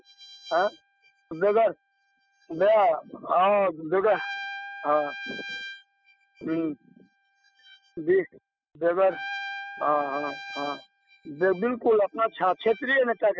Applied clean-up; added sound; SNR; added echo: classical method spectral subtraction.